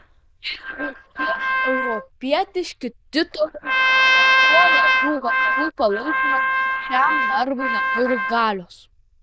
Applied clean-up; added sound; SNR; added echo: neural diffusion model UNIVERSE++.